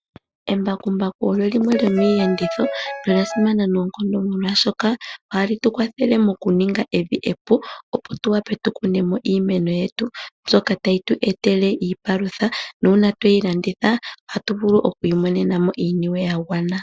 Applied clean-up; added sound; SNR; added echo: classical method Wiener filter.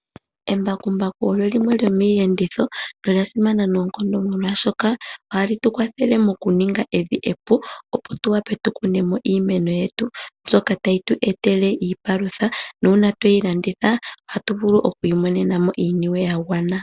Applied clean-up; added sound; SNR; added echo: none; none; none; none.